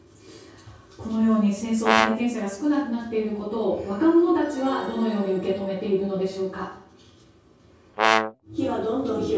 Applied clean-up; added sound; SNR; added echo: none; Brass instrument; -1 dB; reverberation time 0.6 s.